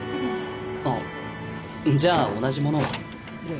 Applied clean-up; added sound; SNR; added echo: none; none; none; none.